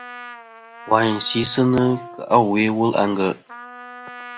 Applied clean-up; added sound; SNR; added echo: none; Brass instrument + Trumpet; 18 dB; none.